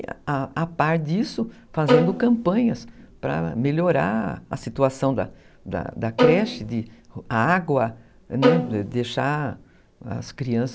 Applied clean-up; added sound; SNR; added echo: none; Bowed string instrument; -2 dB; none.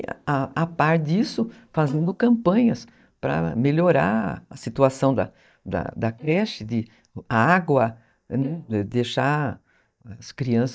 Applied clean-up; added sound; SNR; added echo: neural mask model DeepFilterNet 3.